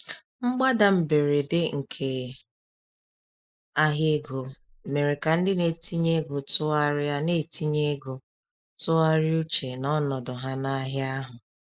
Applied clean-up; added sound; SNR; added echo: neural mask model Resemble Enhance denoiser.